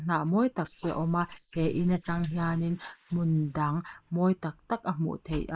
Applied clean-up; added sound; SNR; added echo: neural mask model Resemble Enhance denoiser.